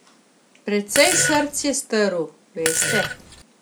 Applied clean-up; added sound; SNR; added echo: none; Fart; 2 dB; none.